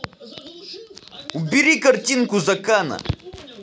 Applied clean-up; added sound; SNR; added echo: none; none; none; none.